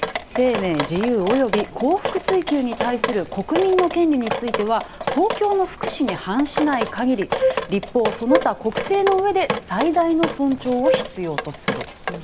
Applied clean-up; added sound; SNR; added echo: none; Wind instrument, woodwind instrument + Drip; 5 dB; none.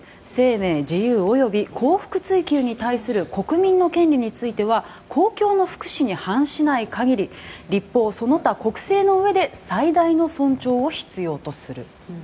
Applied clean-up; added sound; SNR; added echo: none; none; none; none.